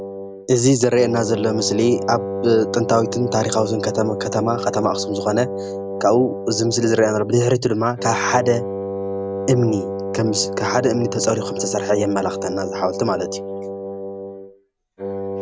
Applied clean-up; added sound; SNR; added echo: none; Wind instrument, woodwind instrument; 6 dB; none.